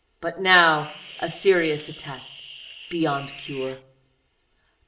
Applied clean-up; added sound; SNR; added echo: none; Hiss; 17 dB; reverberation time 0.5 s.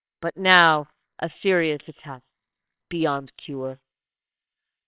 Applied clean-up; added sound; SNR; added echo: neural separator model SepFormer WHAMR!.